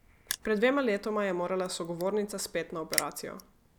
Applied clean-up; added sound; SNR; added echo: none; Crushing; 10 dB; none.